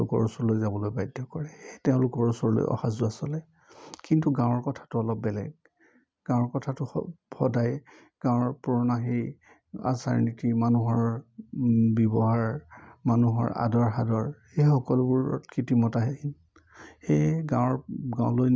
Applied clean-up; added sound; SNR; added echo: none; none; none; none.